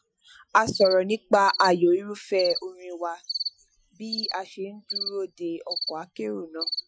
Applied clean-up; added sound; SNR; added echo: classical method Wiener filter.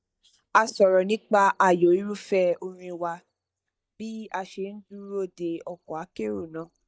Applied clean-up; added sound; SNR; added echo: neural mask model DeepFilterNet 3.